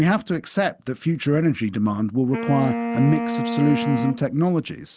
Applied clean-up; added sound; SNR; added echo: none; Wind instrument, woodwind instrument; 6 dB; none.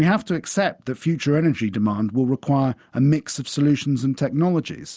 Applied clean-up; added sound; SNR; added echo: none; none; none; none.